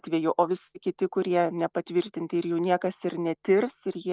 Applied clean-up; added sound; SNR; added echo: none; none; none; none.